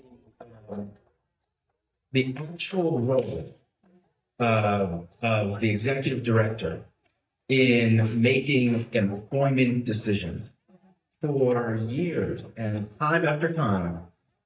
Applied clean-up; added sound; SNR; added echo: neural mask model DeepFilterNet 3.